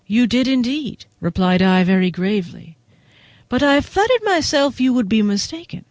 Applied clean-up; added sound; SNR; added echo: none; none; none; none.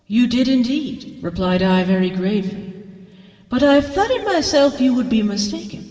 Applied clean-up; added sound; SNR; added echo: none; none; none; reverberation time 2.2 s.